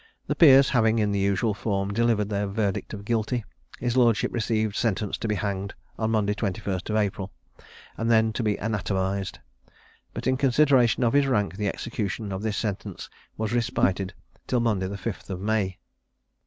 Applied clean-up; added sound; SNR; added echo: none; none; none; none.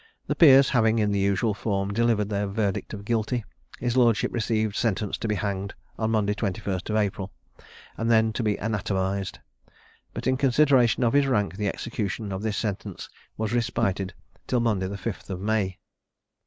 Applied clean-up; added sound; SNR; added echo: neural mask model Resemble Enhance denoiser.